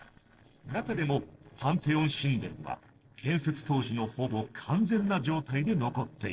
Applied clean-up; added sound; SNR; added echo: neural separator model SepFormer DNS4.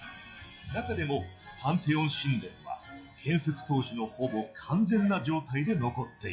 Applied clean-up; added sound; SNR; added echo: classical method WPE with log-MMSE.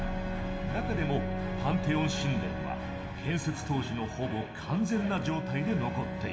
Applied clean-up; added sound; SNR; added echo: none; Bowed string instrument; 7 dB; reverberation time 0.6 s.